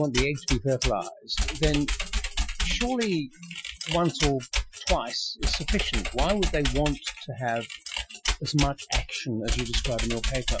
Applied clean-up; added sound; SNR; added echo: classical method Wiener filter.